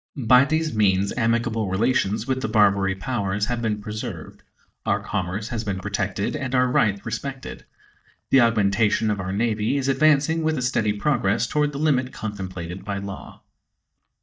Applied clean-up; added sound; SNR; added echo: neural mask model DeepFilterNet 3.